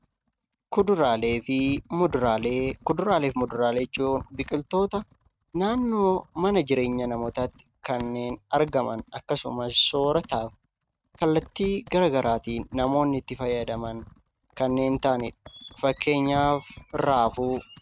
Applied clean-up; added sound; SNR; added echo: neural mask model RNNoise.